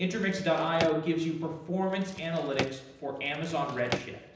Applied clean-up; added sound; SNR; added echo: none; Drawer open or close; 9 dB; reverberation time 0.9 s.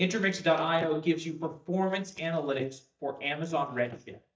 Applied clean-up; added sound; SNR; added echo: neural mask model DeepFilterNet 3.